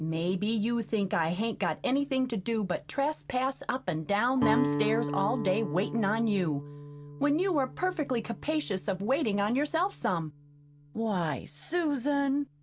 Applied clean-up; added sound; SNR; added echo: none; Guitar; 10 dB; none.